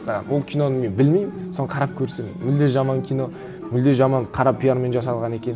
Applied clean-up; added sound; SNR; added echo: none; none; none; none.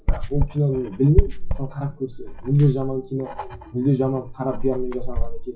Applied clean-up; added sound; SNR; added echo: classical method WPE with log-MMSE.